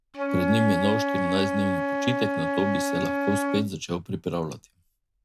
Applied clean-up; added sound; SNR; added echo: none; Wind instrument, woodwind instrument; 0 dB; none.